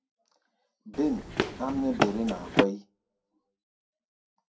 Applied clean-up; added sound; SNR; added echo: none; Run; -4 dB; reverberation time 0.2 s.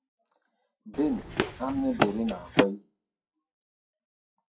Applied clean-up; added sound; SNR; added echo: classical method WPE with log-MMSE.